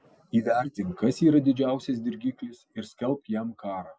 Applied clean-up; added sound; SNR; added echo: none; none; none; none.